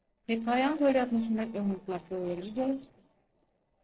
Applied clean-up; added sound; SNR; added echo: neural separator model SepFormer DNS4.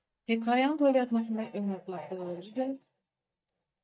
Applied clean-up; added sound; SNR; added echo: neural mask model DeepFilterNet 3.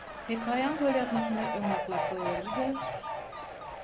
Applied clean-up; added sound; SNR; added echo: none; Fowl; 2 dB; none.